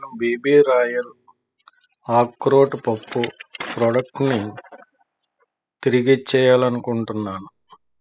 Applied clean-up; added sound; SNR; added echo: classical method spectral subtraction.